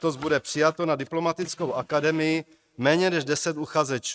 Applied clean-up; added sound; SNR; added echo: neural mask model RNNoise.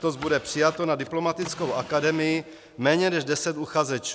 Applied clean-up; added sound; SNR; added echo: none; Drawer open or close; 19 dB; none.